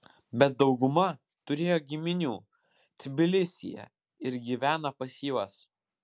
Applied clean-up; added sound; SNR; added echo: none; none; none; none.